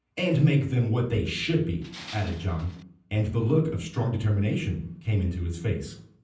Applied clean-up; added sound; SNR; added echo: none; Tools; 17 dB; reverberation time 0.6 s.